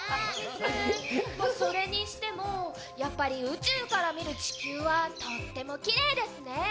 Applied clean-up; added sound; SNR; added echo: none; Chirp, tweet; 12 dB; none.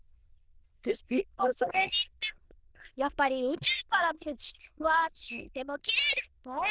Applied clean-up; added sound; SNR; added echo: neural diffusion model UNIVERSE++.